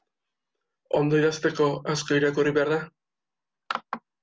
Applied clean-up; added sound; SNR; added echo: none; none; none; none.